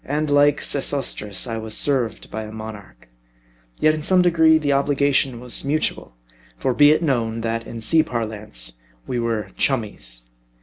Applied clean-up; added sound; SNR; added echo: none; none; none; none.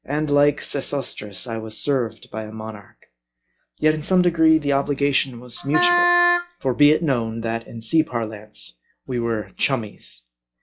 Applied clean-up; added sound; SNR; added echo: classical method log-MMSE.